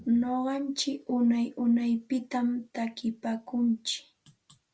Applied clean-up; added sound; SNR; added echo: none; none; none; none.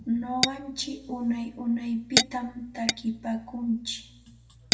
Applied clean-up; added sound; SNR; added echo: none; Tap / Glass; 1 dB; reverberation time 0.6 s.